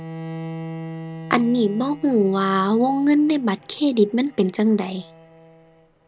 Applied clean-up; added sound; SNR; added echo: none; Bowed string instrument; 15 dB; none.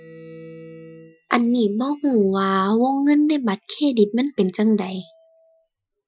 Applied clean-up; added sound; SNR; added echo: classical method Wiener filter.